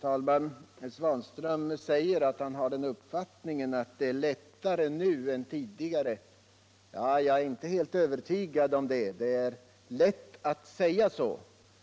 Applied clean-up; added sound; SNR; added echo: none; none; none; none.